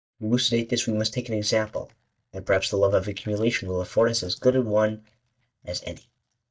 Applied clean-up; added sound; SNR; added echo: neural mask model DeepFilterNet 3.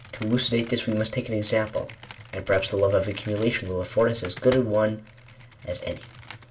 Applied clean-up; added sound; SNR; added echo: none; Computer keyboard; 17 dB; reverberation time 0.2 s.